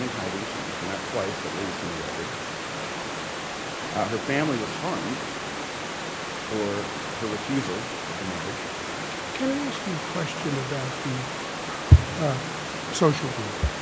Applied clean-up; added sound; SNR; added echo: none; Stream / Liquid; 4 dB; none.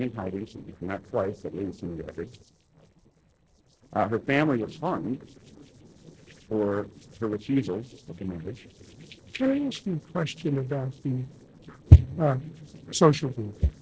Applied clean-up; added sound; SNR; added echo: neural separator model SepFormer DNS4.